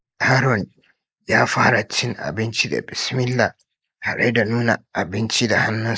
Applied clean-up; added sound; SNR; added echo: neural mask model Resemble Enhance denoiser.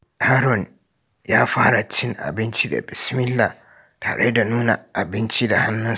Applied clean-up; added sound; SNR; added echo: none; none; none; none.